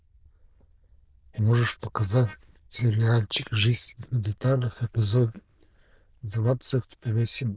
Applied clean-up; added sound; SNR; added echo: neural diffusion model UNIVERSE++.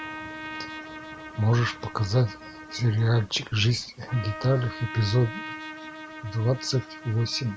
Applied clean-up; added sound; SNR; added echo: none; Trumpet; 13 dB; none.